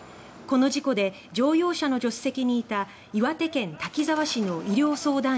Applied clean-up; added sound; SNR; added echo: none; none; none; none.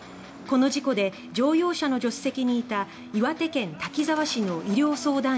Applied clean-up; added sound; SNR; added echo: none; Electric guitar; 19 dB; none.